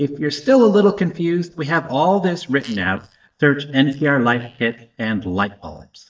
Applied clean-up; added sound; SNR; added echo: neural mask model DeepFilterNet 3.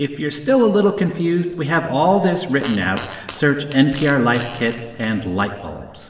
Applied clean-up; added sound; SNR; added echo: none; Fart; 15 dB; reverberation time 3.0 s.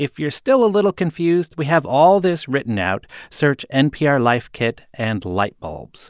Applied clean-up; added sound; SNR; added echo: none; none; none; none.